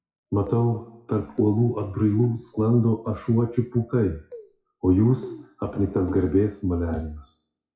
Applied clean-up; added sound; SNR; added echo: classical method WPE with log-MMSE.